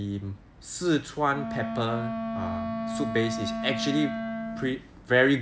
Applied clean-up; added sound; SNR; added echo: none; Wind instrument, woodwind instrument; 5 dB; none.